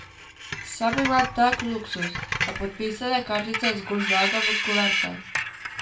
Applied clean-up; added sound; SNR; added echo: none; Screech; 1 dB; reverberation time 0.2 s.